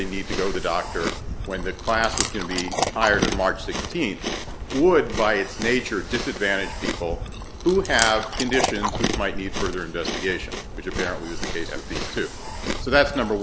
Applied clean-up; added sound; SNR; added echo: none; Chewing, mastication; 5 dB; none.